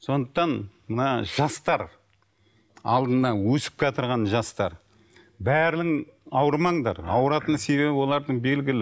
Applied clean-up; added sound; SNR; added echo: none; none; none; none.